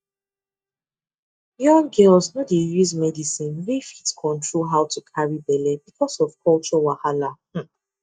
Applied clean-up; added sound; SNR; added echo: neural mask model DeepFilterNet 3.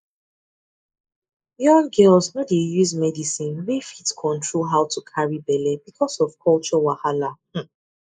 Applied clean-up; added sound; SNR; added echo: neural mask model Resemble Enhance denoiser.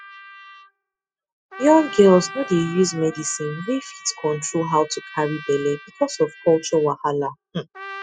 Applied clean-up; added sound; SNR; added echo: classical method spectral subtraction.